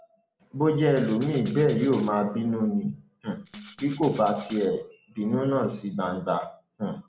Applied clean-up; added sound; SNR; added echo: none; Rattle (instrument); 18 dB; none.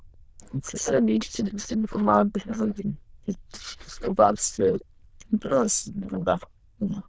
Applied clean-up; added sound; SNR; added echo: neural diffusion model UNIVERSE++.